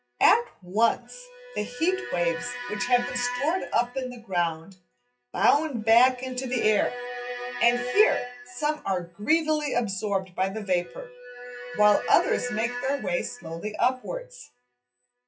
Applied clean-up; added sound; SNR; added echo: classical method WPE with log-MMSE.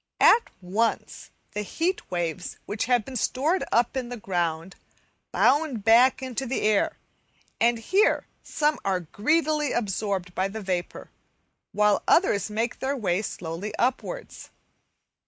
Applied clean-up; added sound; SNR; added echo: none; none; none; none.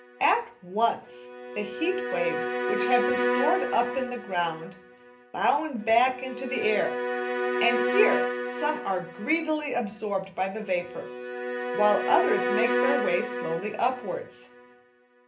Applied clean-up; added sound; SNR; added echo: none; Bowed string instrument; 3 dB; reverberation time 0.3 s.